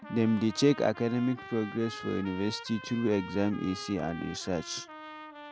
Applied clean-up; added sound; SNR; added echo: none; Trumpet; 14 dB; none.